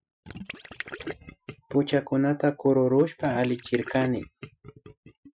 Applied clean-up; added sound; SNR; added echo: classical method Wiener filter.